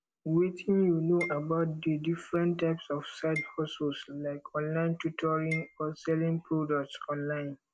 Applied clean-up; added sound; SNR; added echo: none; Marimba, xylophone; 15 dB; none.